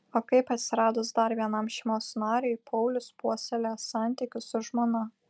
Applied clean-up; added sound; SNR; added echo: none; none; none; none.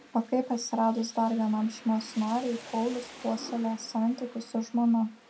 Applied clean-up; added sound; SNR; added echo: none; Rain; 19 dB; reverberation time 0.2 s.